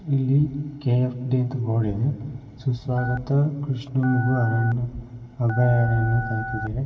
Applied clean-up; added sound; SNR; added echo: none; Telephone; 11 dB; reverberation time 2.9 s.